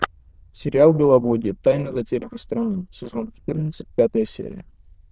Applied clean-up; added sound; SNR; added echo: neural diffusion model UNIVERSE++.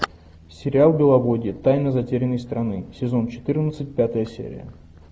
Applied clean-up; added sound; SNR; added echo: none; none; none; none.